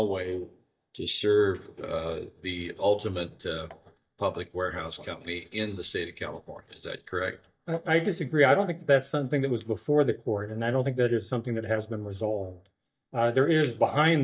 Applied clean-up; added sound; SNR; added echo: neural mask model DeepFilterNet 3.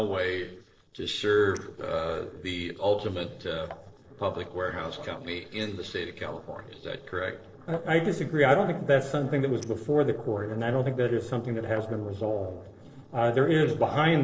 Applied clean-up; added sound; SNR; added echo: neural separator model SepFormer DNS4.